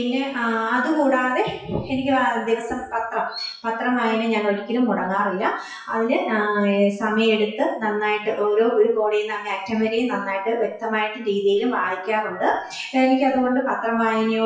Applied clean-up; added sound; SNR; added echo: classical method WPE with log-MMSE.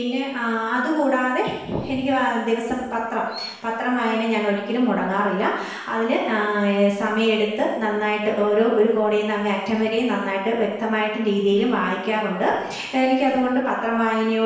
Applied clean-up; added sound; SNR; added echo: none; Chirp, tweet; 19 dB; reverberation time 0.9 s.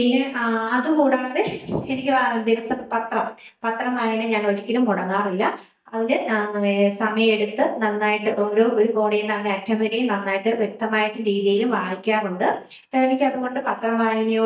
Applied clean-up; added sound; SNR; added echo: neural mask model DeepFilterNet 3.